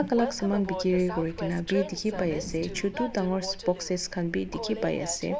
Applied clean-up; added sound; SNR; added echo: none; Train; 8 dB; none.